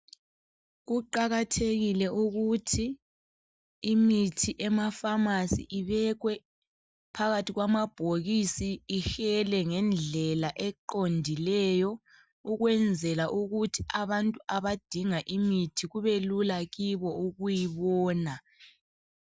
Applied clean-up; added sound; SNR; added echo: none; none; none; none.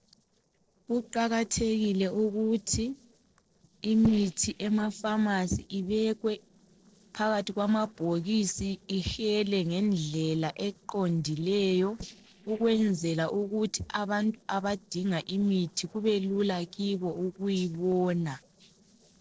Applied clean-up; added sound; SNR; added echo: neural separator model SepFormer DNS4.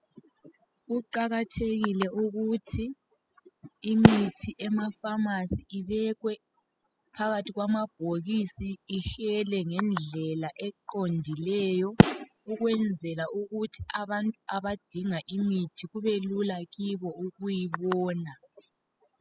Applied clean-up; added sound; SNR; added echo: classical method spectral subtraction.